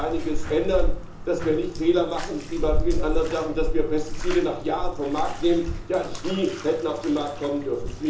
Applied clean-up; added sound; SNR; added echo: none; Bathtub (filling or washing); 1 dB; reverberation time 0.6 s.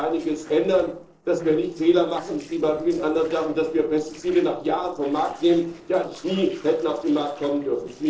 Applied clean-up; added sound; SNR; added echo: neural separator model SepFormer DNS4.